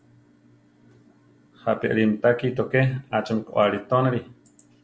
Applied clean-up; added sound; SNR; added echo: none; none; none; none.